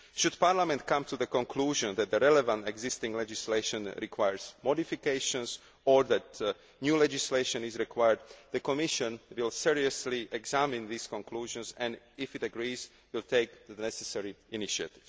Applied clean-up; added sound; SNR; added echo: none; none; none; none.